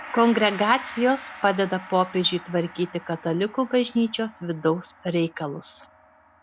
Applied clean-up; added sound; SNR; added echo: none; Gong; 17 dB; none.